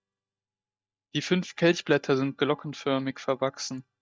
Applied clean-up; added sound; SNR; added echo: neural mask model DeepFilterNet 3.